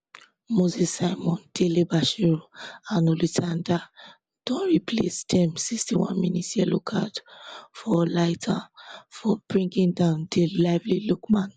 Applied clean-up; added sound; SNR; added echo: none; none; none; none.